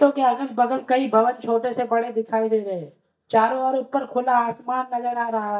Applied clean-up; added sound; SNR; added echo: neural mask model DeepFilterNet 3.